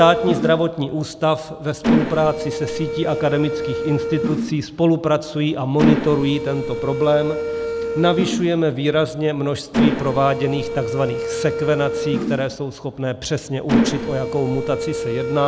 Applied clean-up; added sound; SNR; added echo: none; Mechanisms; 3 dB; none.